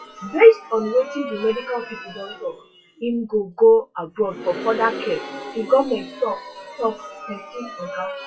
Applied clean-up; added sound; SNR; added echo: classical method WPE with log-MMSE.